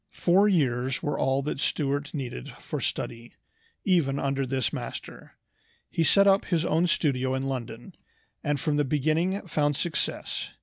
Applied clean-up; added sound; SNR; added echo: none; none; none; none.